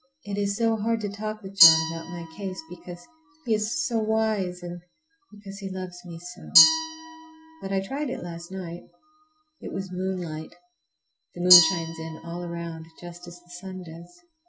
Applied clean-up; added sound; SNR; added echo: none; Glass; 0 dB; none.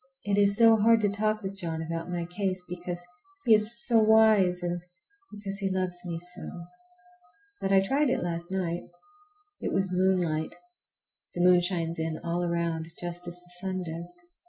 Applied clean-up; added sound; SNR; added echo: none; none; none; none.